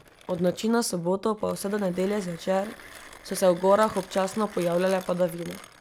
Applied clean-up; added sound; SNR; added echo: none; Mechanisms; 19 dB; none.